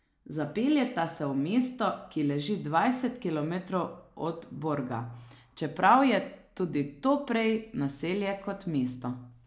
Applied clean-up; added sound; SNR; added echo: none; none; none; none.